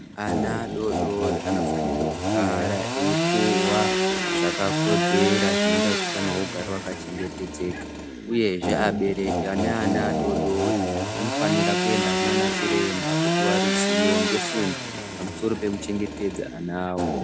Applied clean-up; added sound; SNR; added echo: none; Sawing / Engine; -3 dB; none.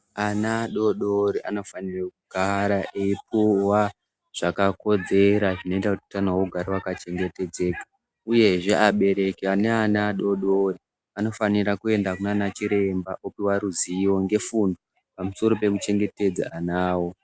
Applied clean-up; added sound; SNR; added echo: none; none; none; none.